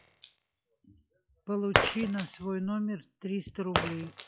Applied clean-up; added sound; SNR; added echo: classical method log-MMSE.